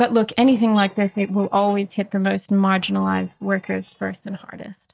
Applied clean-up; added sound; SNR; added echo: neural mask model DeepFilterNet 3.